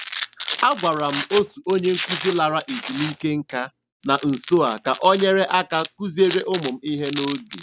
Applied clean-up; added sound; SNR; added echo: none; Domestic sounds, home sounds; 12 dB; none.